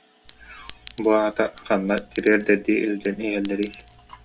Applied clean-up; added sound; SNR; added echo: none; Chink, clink; 17 dB; none.